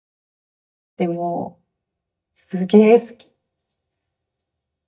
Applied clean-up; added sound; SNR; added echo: neural mask model DeepFilterNet 3.